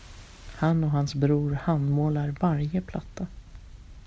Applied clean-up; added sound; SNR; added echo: none; none; none; none.